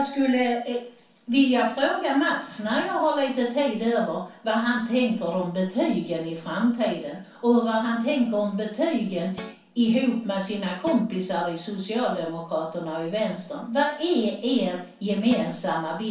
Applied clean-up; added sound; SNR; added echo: none; Guitar; 15 dB; reverberation time 0.3 s.